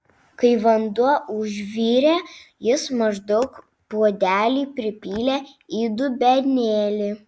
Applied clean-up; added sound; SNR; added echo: none; none; none; none.